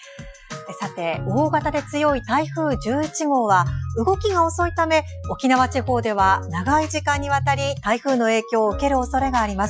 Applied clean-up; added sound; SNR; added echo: classical method Wiener filter.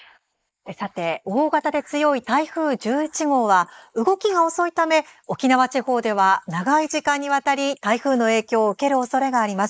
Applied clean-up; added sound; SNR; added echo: neural mask model Resemble Enhance denoiser.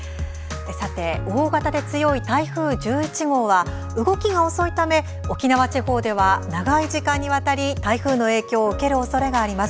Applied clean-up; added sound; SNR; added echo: none; none; none; none.